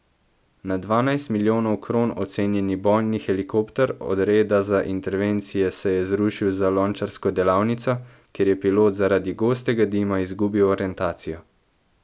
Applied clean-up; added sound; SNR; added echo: none; none; none; none.